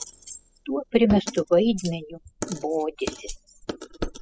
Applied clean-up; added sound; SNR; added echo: classical method spectral subtraction.